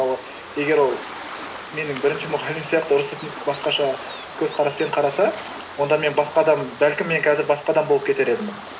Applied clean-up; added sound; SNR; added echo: none; Waves, surf; 13 dB; none.